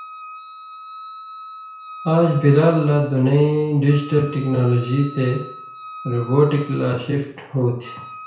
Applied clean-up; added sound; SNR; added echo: none; Wind instrument, woodwind instrument; 18 dB; reverberation time 0.5 s.